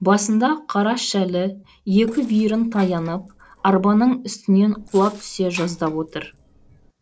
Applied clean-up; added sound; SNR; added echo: neural separator model SepFormer DNS4.